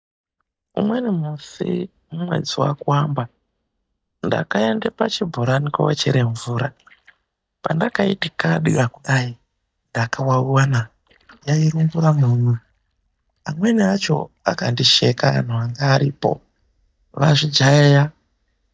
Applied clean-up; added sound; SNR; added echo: neural mask model DeepFilterNet 3.